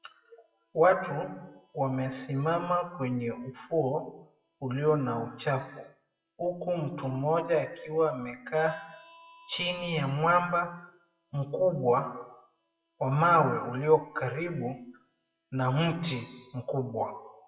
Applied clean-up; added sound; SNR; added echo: classical method WPE with log-MMSE.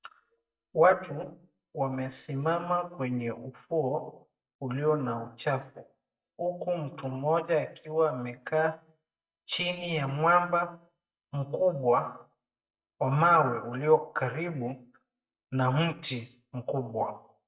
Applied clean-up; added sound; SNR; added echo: neural mask model DeepFilterNet 3.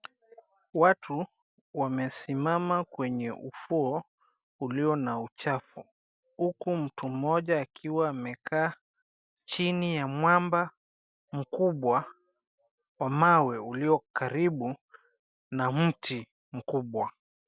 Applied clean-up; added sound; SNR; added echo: none; none; none; none.